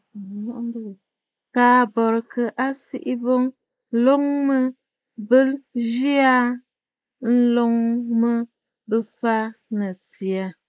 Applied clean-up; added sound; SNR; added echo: neural mask model Resemble Enhance denoiser.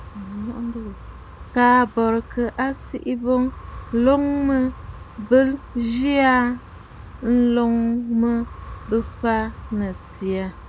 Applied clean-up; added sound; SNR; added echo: none; Wind; 16 dB; none.